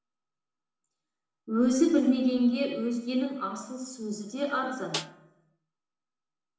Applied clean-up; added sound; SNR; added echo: none; Snare drum; 12 dB; reverberation time 0.9 s.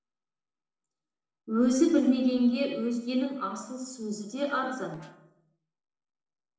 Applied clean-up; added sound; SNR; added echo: neural separator model SepFormer DNS4.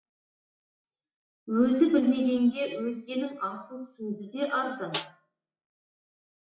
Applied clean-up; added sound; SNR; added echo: classical method WPE with log-MMSE.